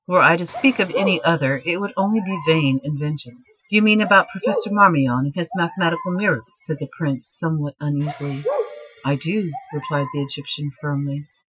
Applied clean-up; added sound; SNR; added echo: classical method Wiener filter.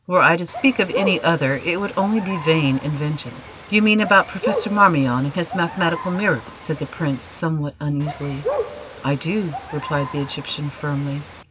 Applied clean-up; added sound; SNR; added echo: none; Bird; 10 dB; none.